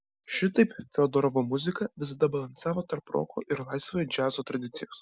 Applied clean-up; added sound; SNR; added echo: none; none; none; none.